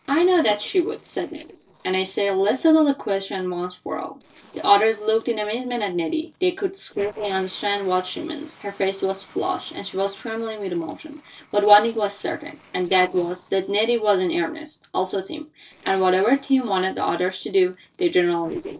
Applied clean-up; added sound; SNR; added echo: neural separator model SepFormer DNS4.